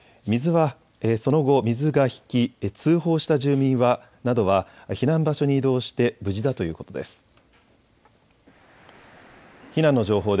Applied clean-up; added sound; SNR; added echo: none; none; none; none.